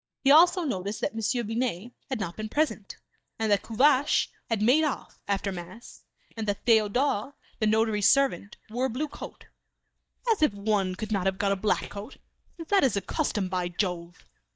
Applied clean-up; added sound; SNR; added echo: neural mask model DeepFilterNet 3.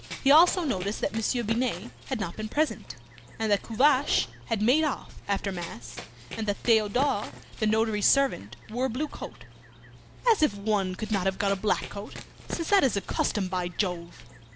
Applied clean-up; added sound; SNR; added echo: none; Run + Mechanisms; 15 dB; none.